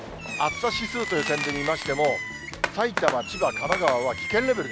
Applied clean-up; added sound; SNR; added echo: none; Fireworks; 5 dB; none.